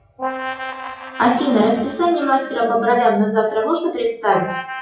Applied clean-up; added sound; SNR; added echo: classical method WPE with log-MMSE.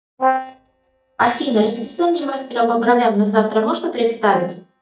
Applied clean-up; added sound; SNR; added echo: neural mask model DeepFilterNet 3.